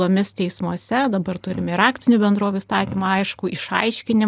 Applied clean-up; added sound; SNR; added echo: none; none; none; none.